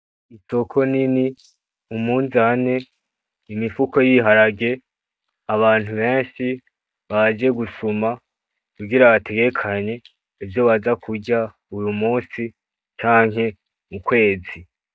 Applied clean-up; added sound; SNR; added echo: neural mask model DeepFilterNet 3.